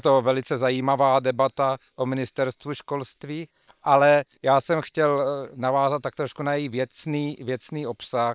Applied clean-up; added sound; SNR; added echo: neural separator model SepFormer WHAM!.